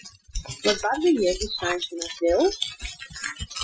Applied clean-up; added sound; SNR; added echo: classical method Wiener filter.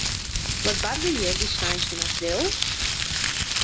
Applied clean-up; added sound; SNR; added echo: none; Crumpling, crinkling; -5 dB; none.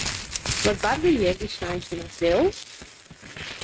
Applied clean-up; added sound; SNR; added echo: neural mask model RNNoise.